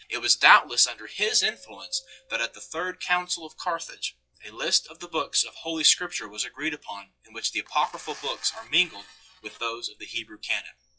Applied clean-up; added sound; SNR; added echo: classical method log-MMSE.